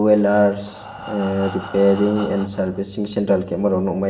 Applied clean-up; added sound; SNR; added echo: none; Breathing; 17 dB; reverberation time 1.1 s.